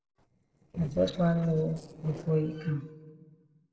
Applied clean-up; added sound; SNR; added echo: neural separator model SepFormer DNS4.